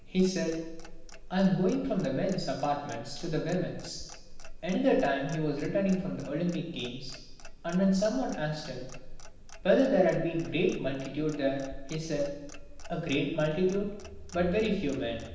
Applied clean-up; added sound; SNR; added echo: none; Clock; 12 dB; reverberation time 0.9 s.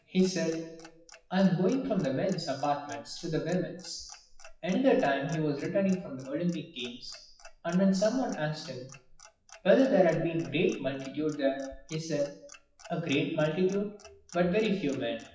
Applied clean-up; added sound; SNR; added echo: classical method WPE with log-MMSE.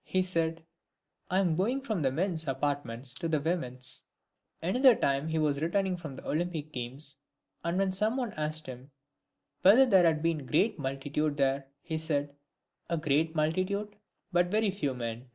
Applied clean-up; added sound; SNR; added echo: none; none; none; none.